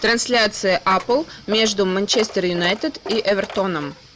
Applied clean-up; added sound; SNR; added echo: none; Coin (dropping); 15 dB; none.